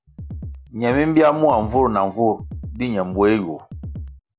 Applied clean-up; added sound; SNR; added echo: none; Drum kit; 14 dB; none.